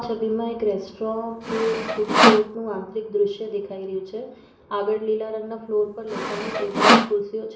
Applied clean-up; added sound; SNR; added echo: none; Sawing; -5 dB; reverberation time 0.7 s.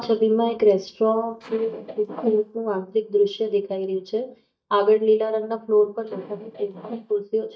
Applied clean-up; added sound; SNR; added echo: neural mask model DeepFilterNet 3.